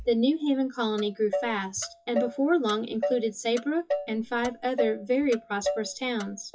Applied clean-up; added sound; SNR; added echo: classical method WPE with log-MMSE.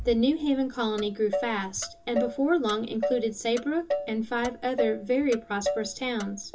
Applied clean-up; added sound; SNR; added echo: none; Motor vehicle (road); 7 dB; reverberation time 0.2 s.